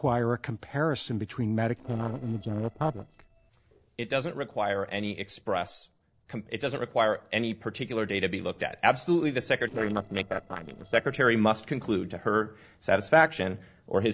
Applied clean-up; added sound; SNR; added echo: neural separator model SepFormer DNS4.